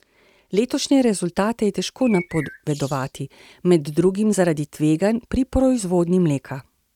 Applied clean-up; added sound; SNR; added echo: neural mask model RNNoise.